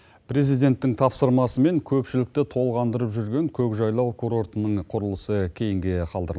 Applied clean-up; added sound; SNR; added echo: none; none; none; none.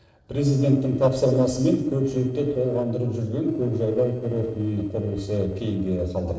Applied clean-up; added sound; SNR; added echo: neural separator model SepFormer DNS4.